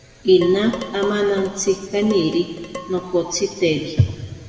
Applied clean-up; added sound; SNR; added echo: none; Dishes, pots, and pans; 16 dB; reverberation time 1.9 s.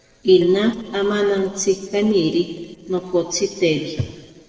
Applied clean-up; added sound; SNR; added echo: neural separator model SepFormer DNS4.